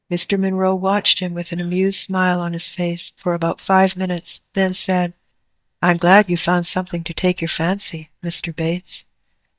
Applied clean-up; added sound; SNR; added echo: neural mask model DeepFilterNet 3.